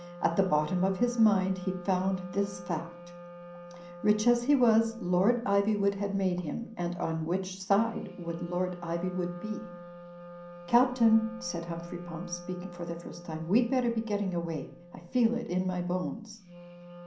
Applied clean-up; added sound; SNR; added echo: none; Wind instrument, woodwind instrument; 17 dB; reverberation time 0.6 s.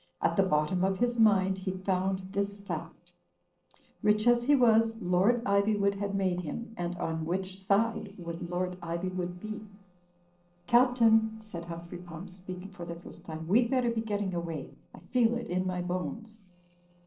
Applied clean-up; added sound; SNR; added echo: neural separator model SepFormer DNS4.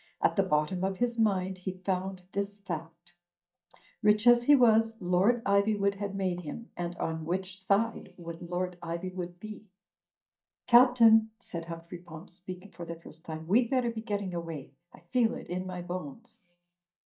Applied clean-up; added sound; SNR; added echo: neural mask model DeepFilterNet 3.